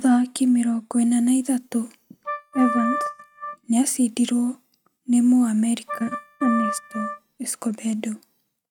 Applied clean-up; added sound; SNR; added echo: neural mask model RNNoise.